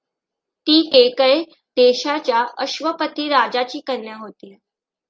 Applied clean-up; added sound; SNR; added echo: none; none; none; none.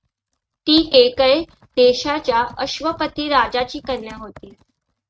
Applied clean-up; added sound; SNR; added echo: neural mask model RNNoise.